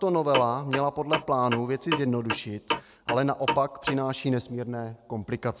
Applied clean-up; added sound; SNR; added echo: none; Clock; 5 dB; none.